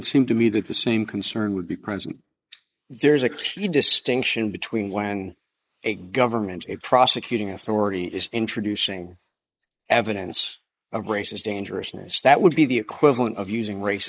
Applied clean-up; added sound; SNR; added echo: neural mask model Resemble Enhance denoiser.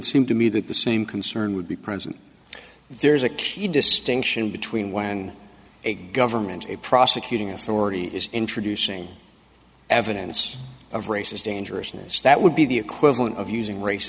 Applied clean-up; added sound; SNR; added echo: none; none; none; none.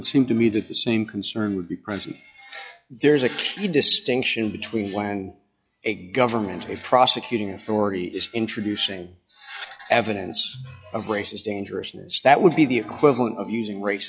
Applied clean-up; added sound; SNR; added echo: classical method log-MMSE.